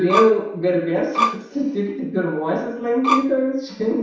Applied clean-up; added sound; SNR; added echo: none; Bowed string instrument; 3 dB; reverberation time 0.7 s.